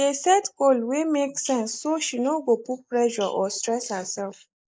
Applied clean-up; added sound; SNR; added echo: neural mask model Resemble Enhance denoiser.